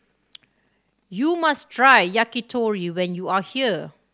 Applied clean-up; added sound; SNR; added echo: none; none; none; none.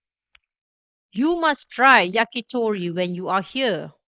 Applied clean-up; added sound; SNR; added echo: neural mask model Resemble Enhance denoiser.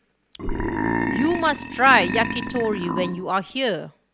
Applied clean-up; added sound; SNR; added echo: none; Burping, eructation; 3 dB; none.